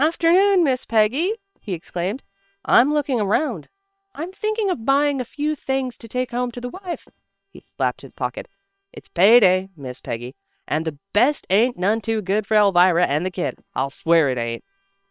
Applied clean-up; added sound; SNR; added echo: neural separator model SepFormer WHAM!.